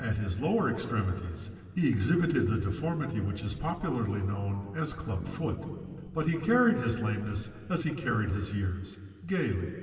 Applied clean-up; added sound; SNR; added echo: none; Bass guitar; 19 dB; reverberation time 2.4 s.